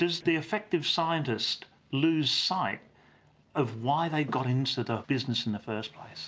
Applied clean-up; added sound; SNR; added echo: none; none; none; none.